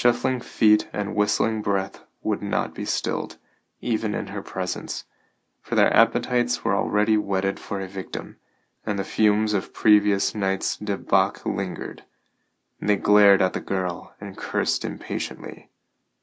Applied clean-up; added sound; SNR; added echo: none; none; none; none.